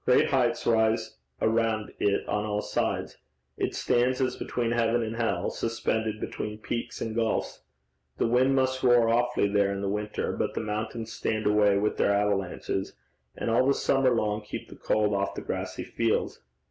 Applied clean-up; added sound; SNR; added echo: none; none; none; none.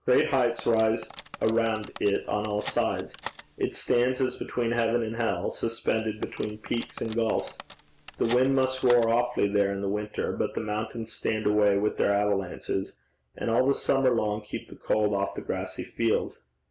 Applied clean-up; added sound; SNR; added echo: none; Cutlery, silverware; 15 dB; none.